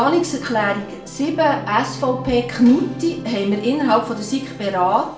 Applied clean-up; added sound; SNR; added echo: none; Organ; 14 dB; reverberation time 0.4 s.